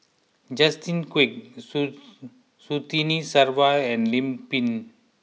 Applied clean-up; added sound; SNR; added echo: none; none; none; none.